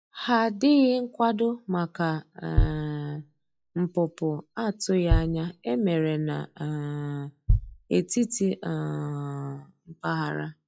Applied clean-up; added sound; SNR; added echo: classical method log-MMSE.